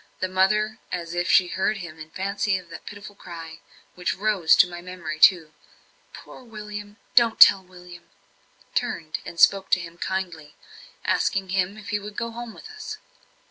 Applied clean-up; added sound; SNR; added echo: none; none; none; none.